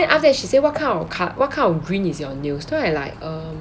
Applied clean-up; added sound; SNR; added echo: none; none; none; none.